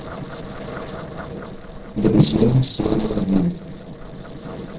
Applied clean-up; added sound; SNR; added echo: neural separator model SepFormer DNS4.